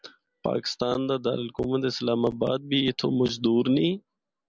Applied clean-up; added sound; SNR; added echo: none; none; none; none.